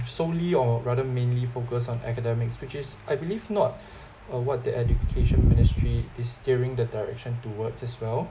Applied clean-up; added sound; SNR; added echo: none; none; none; none.